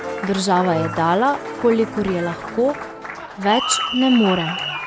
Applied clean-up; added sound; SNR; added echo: none; Applause; 7 dB; none.